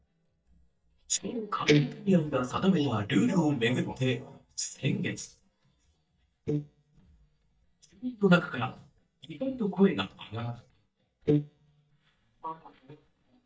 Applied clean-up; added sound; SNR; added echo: neural mask model DeepFilterNet 3.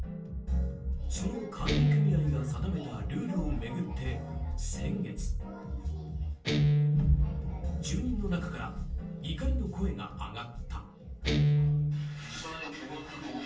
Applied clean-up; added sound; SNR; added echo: none; Guitar; 0 dB; reverberation time 0.4 s.